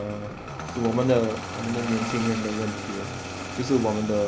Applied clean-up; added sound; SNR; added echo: none; Engine starting; 7 dB; none.